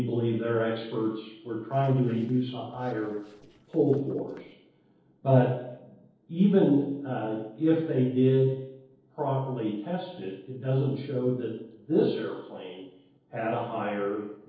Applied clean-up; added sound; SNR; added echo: neural separator model SepFormer DNS4.